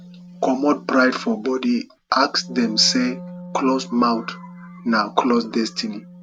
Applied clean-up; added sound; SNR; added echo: none; Wind instrument, woodwind instrument; 17 dB; none.